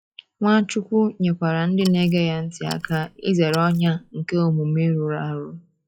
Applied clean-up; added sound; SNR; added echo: classical method log-MMSE.